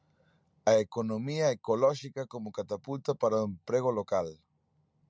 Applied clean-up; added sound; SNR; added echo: none; none; none; none.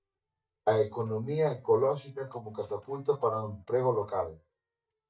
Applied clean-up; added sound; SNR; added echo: neural mask model DeepFilterNet 3.